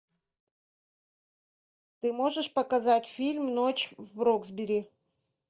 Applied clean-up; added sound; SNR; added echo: neural mask model DeepFilterNet 3.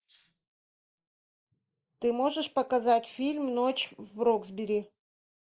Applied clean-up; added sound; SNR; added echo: neural mask model Resemble Enhance denoiser.